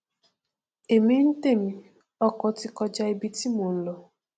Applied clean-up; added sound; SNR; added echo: none; none; none; none.